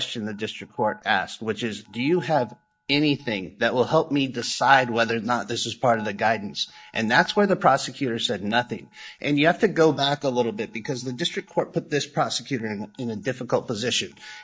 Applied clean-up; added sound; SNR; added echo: neural mask model DeepFilterNet 3.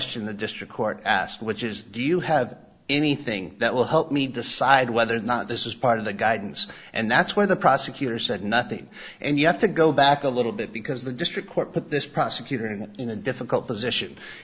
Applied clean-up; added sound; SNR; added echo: none; none; none; none.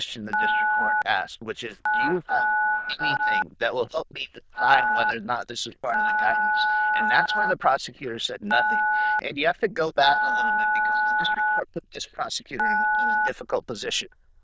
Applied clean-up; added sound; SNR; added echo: neural diffusion model UNIVERSE++.